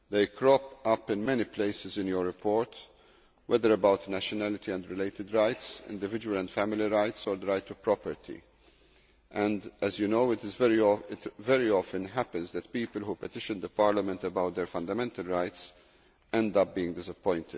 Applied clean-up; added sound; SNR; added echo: none; none; none; none.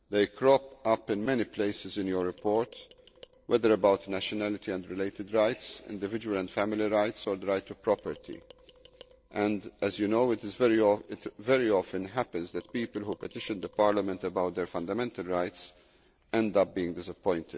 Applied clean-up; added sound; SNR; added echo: neural separator model SepFormer DNS4.